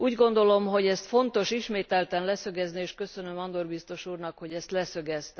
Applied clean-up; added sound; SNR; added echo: none; none; none; none.